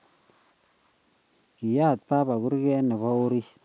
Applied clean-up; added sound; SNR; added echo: none; none; none; none.